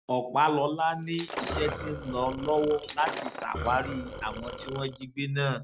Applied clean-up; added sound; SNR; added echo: none; Burping, eructation + Shatter; 8 dB; none.